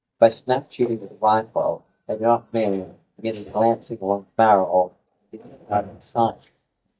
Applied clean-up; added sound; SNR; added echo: neural mask model DeepFilterNet 3.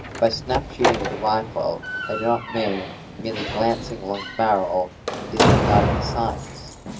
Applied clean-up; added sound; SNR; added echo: none; Slam; 0 dB; reverberation time 0.4 s.